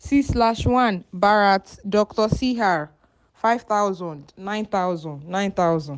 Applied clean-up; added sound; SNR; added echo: none; none; none; none.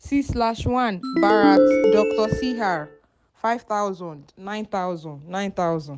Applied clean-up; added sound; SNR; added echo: none; Ringtone; -5 dB; none.